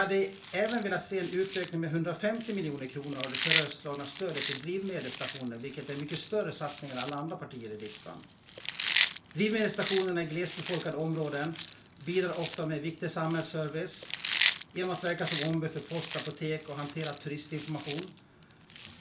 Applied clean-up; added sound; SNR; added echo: none; Chewing, mastication; -1 dB; reverberation time 0.3 s.